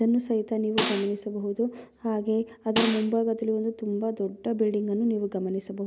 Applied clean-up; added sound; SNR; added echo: none; Snare drum; 4 dB; none.